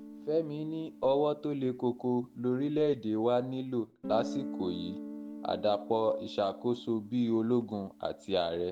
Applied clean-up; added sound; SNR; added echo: none; Guitar; 14 dB; none.